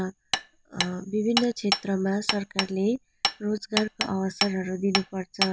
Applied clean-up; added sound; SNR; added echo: none; Hammer; 3 dB; none.